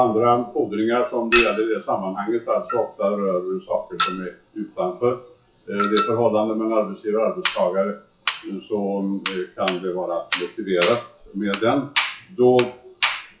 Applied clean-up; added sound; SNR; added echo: classical method WPE with log-MMSE.